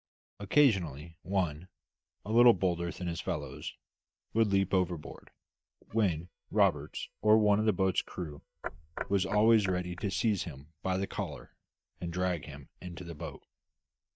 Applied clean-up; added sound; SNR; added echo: neural mask model DeepFilterNet 3.